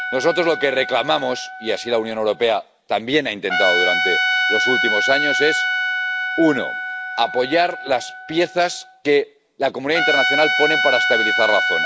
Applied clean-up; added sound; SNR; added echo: none; Trumpet; 1 dB; none.